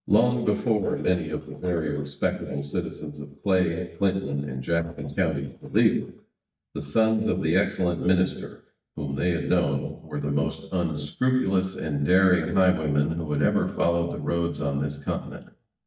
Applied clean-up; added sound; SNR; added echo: neural mask model DeepFilterNet 3.